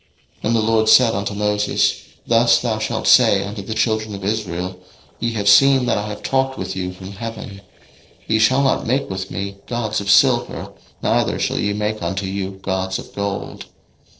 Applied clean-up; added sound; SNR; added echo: neural separator model SepFormer DNS4.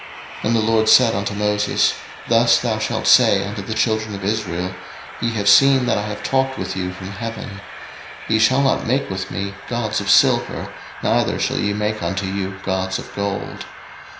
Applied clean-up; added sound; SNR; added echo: none; Train; 15 dB; reverberation time 0.5 s.